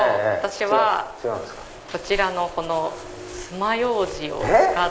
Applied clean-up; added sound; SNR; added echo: none; Crumpling, crinkling; 19 dB; none.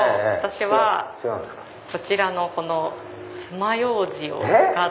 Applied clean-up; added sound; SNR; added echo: none; none; none; none.